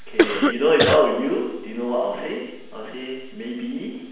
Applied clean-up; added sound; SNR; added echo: none; Cough; -2 dB; reverberation time 1.0 s.